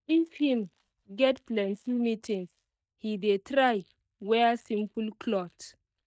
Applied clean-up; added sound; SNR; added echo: neural mask model DeepFilterNet 3.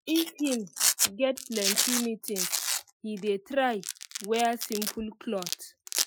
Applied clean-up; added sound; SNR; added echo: classical method Wiener filter.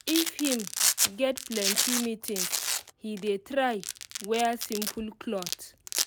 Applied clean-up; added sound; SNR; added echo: none; Domestic sounds, home sounds; 0 dB; none.